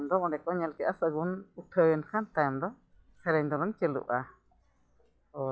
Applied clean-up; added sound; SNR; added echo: classical method log-MMSE.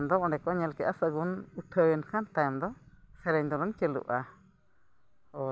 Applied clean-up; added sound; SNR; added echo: none; none; none; none.